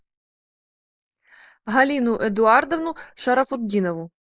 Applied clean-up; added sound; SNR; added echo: neural mask model Resemble Enhance denoiser.